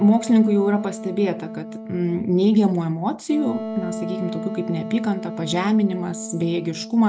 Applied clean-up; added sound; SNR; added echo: none; Wind instrument, woodwind instrument; 11 dB; none.